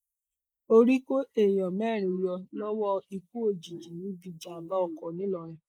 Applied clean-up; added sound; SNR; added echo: neural mask model Resemble Enhance denoiser.